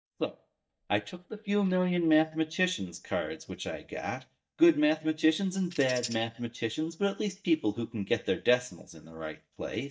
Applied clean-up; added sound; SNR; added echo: neural mask model DeepFilterNet 3.